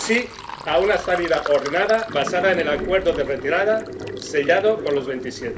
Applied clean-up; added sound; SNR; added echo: none; Sink (filling or washing); 11 dB; reverberation time 0.3 s.